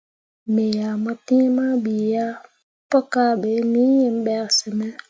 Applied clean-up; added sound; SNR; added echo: none; none; none; none.